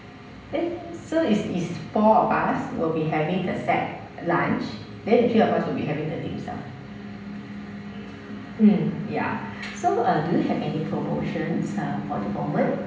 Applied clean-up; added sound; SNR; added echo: none; none; none; reverberation time 0.8 s.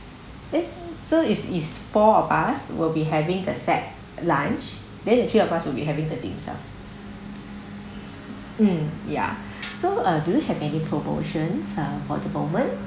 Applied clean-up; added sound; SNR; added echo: none; none; none; none.